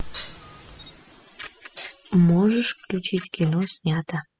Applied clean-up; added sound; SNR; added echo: classical method spectral subtraction.